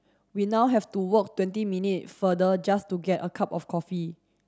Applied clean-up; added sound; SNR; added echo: none; none; none; none.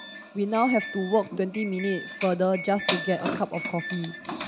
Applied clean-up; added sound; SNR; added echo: none; Doorbell; 7 dB; none.